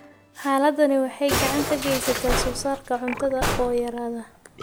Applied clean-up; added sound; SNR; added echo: none; Musical instrument; 5 dB; none.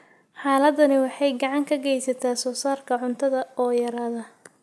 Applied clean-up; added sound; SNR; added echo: none; none; none; none.